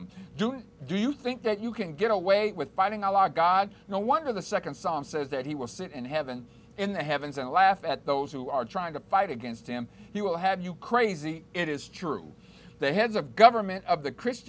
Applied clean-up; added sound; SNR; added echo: none; none; none; none.